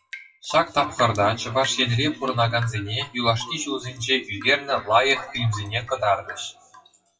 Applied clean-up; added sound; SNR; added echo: classical method WPE with log-MMSE.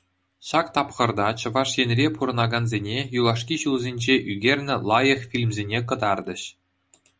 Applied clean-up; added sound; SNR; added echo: none; none; none; none.